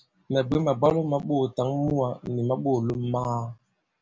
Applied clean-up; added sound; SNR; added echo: none; none; none; none.